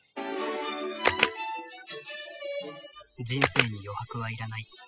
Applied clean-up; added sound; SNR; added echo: classical method spectral subtraction.